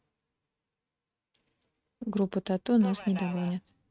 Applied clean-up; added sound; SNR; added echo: neural mask model RNNoise.